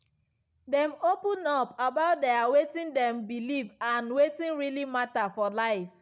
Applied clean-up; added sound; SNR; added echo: none; none; none; none.